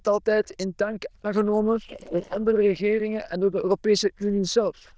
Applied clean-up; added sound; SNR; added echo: neural diffusion model UNIVERSE++.